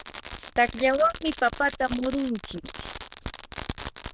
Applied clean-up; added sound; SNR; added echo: neural diffusion model UNIVERSE++.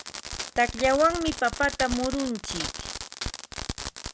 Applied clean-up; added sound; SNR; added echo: none; Fireworks; 7 dB; none.